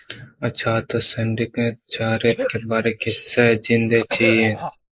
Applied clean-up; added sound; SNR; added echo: neural mask model Resemble Enhance denoiser.